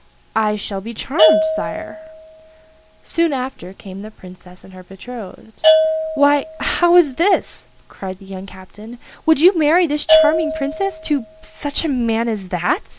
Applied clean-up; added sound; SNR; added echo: none; Bell / Percussion; 2 dB; none.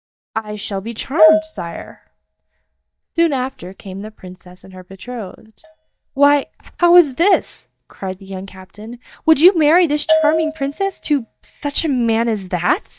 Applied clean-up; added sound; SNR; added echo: neural mask model DeepFilterNet 3.